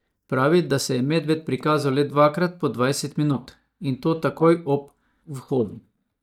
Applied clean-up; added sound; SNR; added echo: neural mask model DeepFilterNet 3.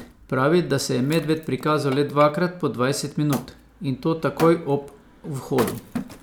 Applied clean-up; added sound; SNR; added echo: none; Wood; 14 dB; none.